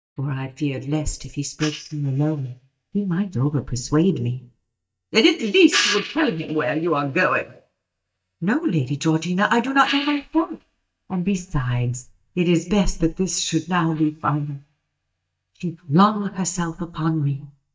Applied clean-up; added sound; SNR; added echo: neural mask model DeepFilterNet 3.